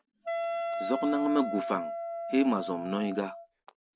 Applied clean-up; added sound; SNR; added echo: none; Wind instrument, woodwind instrument; 4 dB; none.